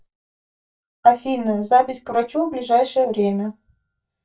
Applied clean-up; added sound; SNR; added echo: neural mask model DeepFilterNet 3.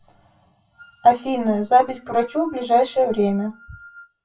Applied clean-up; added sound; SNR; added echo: classical method WPE with log-MMSE.